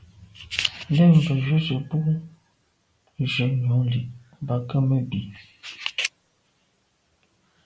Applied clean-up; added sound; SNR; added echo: none; none; none; none.